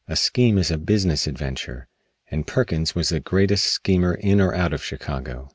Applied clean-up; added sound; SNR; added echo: none; none; none; none.